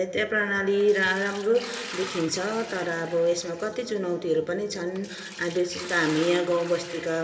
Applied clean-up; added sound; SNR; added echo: none; Liquid; 15 dB; reverberation time 2.4 s.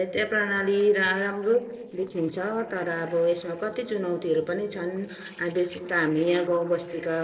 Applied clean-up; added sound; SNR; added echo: neural separator model SepFormer DNS4.